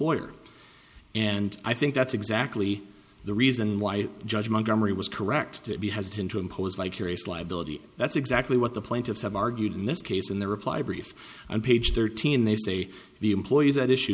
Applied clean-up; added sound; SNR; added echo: none; none; none; none.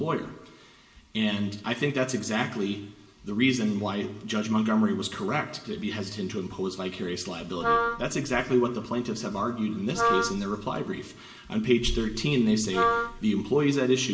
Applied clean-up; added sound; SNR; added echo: none; Wind instrument, woodwind instrument; 1 dB; reverberation time 0.9 s.